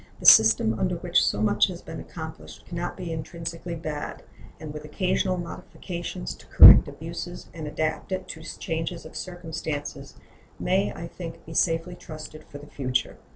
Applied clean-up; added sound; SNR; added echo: none; none; none; none.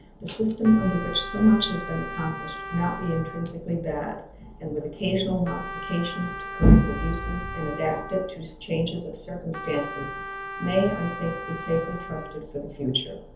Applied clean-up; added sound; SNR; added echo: none; Trumpet; 11 dB; reverberation time 0.7 s.